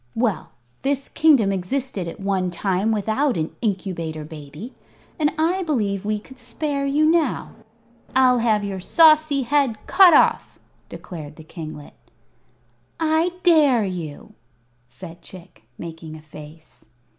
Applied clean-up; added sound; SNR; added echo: none; none; none; none.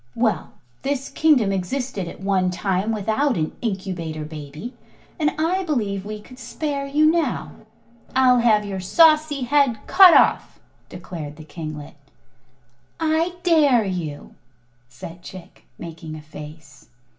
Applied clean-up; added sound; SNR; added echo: none; none; none; reverberation time 0.2 s.